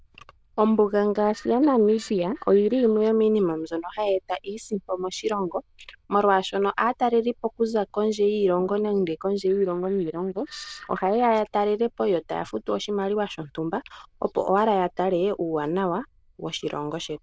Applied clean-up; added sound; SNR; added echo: neural diffusion model UNIVERSE++.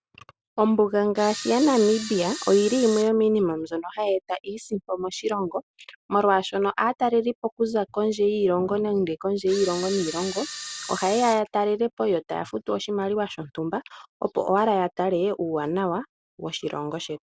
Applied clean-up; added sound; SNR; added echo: none; Camera; 11 dB; none.